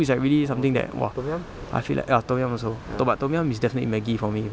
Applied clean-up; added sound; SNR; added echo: none; none; none; none.